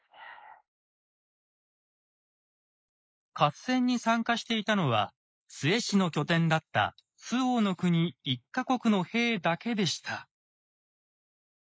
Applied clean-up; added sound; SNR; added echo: neural mask model Resemble Enhance denoiser.